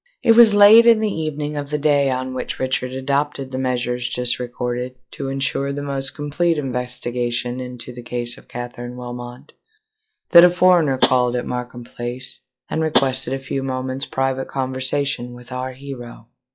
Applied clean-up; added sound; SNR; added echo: classical method log-MMSE.